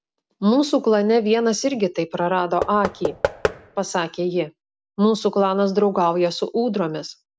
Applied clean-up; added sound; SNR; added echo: none; Knock / Wood; 7 dB; none.